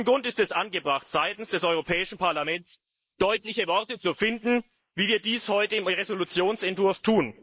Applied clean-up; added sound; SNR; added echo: neural mask model Resemble Enhance denoiser.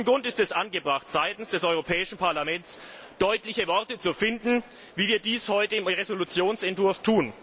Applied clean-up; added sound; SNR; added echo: none; none; none; none.